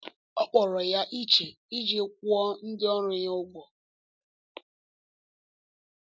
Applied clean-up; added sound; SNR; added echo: none; none; none; none.